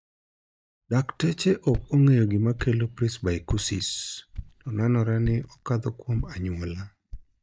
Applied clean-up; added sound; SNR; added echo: neural mask model DeepFilterNet 3.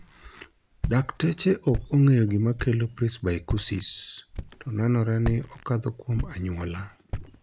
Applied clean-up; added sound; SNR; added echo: none; Walk, footsteps; 11 dB; none.